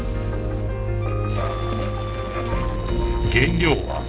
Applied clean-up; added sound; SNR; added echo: neural separator model SepFormer DNS4.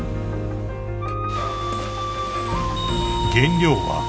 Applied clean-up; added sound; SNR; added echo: none; Fart; 20 dB; none.